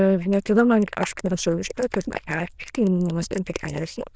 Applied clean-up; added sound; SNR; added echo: neural diffusion model UNIVERSE++.